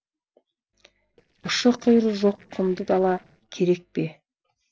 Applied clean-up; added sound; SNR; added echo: neural separator model SepFormer DNS4.